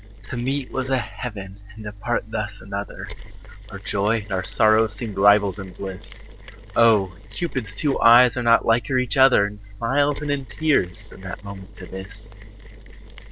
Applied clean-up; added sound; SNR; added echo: neural separator model SepFormer DNS4.